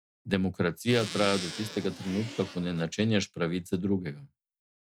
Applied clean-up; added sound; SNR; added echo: none; Zipper (clothing); 11 dB; none.